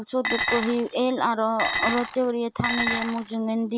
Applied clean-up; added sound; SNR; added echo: none; Dishes, pots, and pans; 3 dB; none.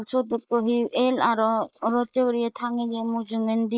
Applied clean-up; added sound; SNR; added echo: neural mask model Resemble Enhance denoiser.